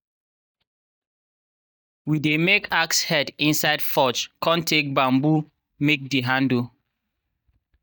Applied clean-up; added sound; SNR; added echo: neural mask model DeepFilterNet 3.